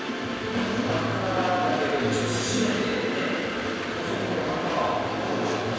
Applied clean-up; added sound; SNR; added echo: none; Train; 4 dB; reverberation time 1.9 s.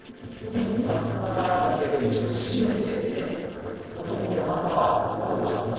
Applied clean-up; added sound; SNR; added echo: neural separator model SepFormer DNS4.